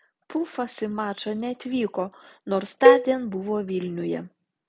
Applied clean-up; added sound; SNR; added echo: none; Cowbell; -4 dB; none.